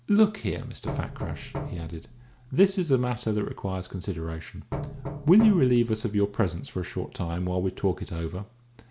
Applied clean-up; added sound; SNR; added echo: none; Knock; 11 dB; none.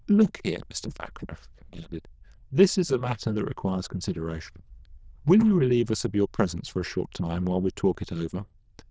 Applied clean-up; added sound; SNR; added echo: neural diffusion model UNIVERSE++.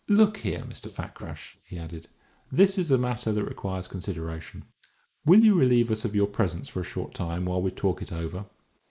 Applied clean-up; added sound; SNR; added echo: neural mask model Resemble Enhance denoiser.